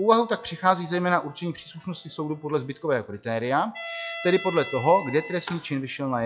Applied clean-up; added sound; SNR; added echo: classical method log-MMSE.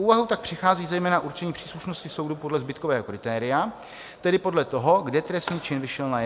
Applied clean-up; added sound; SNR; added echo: none; none; none; none.